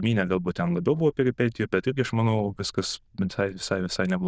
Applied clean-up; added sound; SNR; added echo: neural diffusion model UNIVERSE++.